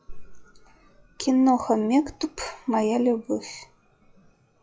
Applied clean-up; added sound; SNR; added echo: classical method log-MMSE.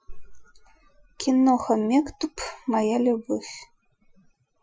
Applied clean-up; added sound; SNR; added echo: classical method Wiener filter.